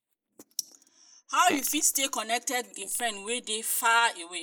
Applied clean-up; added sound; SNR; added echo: neural mask model Resemble Enhance denoiser.